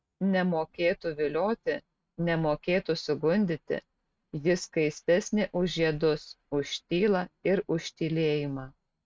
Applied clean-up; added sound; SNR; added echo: neural mask model RNNoise.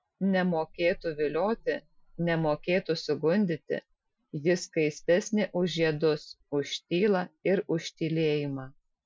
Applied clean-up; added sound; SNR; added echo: classical method Wiener filter.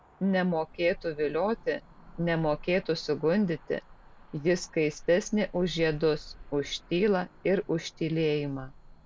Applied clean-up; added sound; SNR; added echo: none; Cricket / Motor vehicle (road); 19 dB; none.